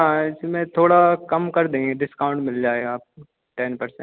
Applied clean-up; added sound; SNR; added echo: none; none; none; none.